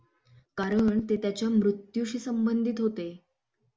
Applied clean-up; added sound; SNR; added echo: none; none; none; none.